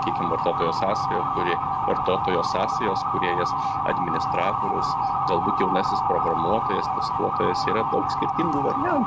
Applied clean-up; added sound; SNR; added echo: none; Motor vehicle (road) / Siren; -4 dB; none.